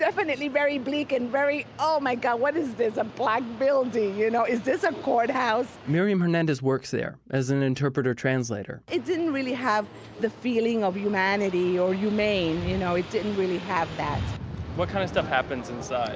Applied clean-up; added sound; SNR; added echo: none; none; none; none.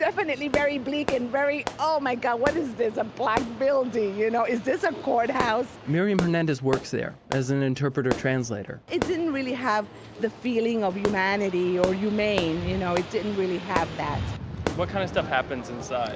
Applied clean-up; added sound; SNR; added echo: none; Fireworks; 11 dB; none.